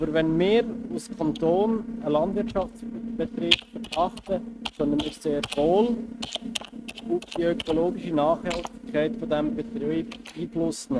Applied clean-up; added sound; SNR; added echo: neural mask model RNNoise.